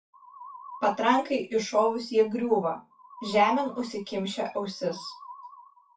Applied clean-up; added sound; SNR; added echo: classical method WPE with log-MMSE.